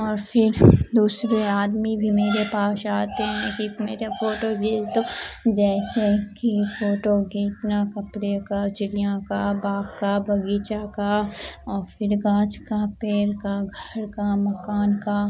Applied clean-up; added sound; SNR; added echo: none; none; none; none.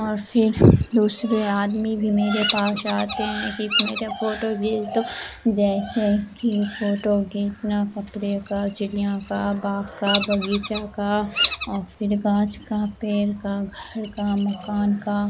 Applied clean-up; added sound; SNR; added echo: none; Bird vocalization, bird call, bird song; 11 dB; none.